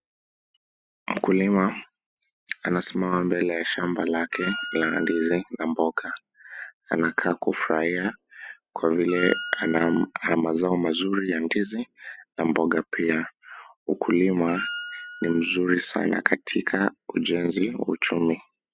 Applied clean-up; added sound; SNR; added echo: classical method spectral subtraction.